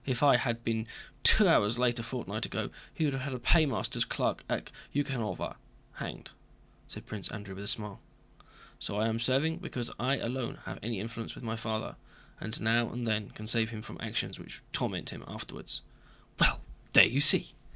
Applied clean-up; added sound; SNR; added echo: none; none; none; none.